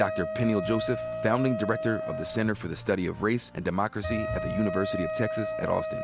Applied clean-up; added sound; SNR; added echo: none; Wind instrument, woodwind instrument; 5 dB; none.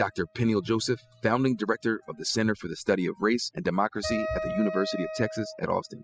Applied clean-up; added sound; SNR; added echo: classical method spectral subtraction.